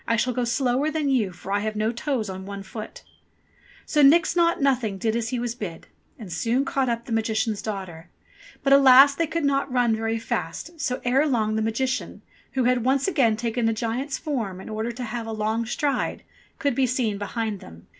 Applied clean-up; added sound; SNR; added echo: none; none; none; none.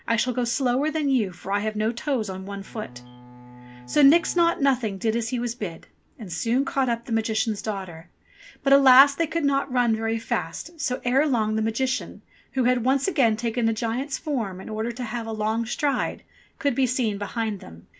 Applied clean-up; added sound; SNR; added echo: none; Bowed string instrument; 20 dB; none.